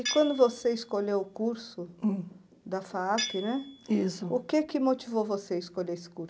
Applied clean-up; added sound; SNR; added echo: none; Tools; 13 dB; none.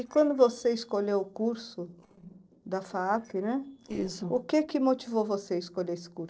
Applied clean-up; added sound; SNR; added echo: neural separator model SepFormer DNS4.